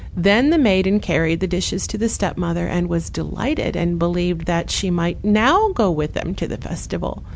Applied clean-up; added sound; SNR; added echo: none; Wind / Boat, Water vehicle; 12 dB; none.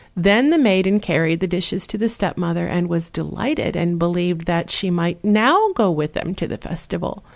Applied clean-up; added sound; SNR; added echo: none; none; none; none.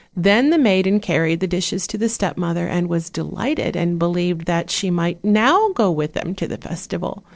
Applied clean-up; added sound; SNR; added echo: neural separator model SepFormer DNS4.